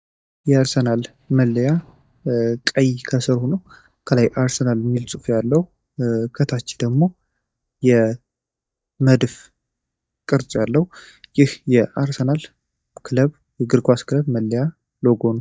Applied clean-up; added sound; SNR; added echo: neural mask model DeepFilterNet 3.